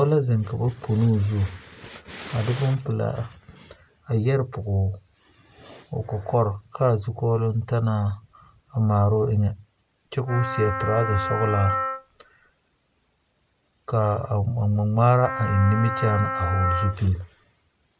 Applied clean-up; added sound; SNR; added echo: none; Wind instrument, woodwind instrument; 5 dB; none.